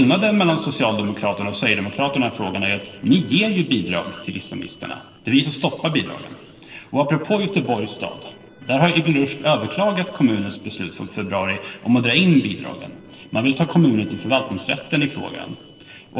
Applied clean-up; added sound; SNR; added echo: neural separator model SepFormer DNS4.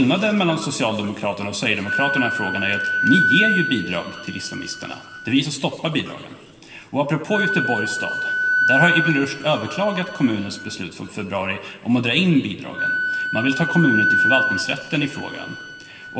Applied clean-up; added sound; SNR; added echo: none; Wind instrument, woodwind instrument; 2 dB; reverberation time 2.0 s.